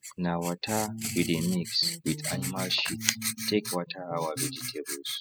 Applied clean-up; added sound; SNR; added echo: classical method spectral subtraction.